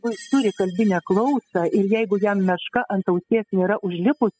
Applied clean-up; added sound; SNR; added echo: classical method spectral subtraction.